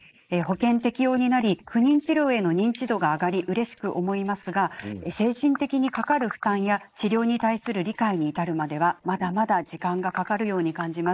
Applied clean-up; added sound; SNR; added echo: neural mask model Resemble Enhance denoiser.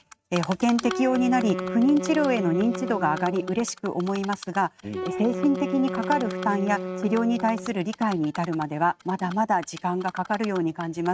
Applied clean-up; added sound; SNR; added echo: neural mask model RNNoise.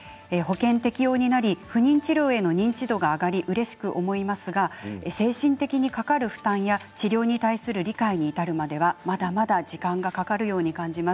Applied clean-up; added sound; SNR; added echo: none; none; none; none.